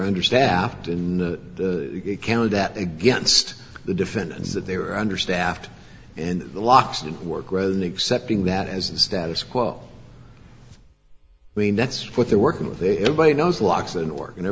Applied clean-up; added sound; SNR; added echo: none; Bass guitar; 18 dB; none.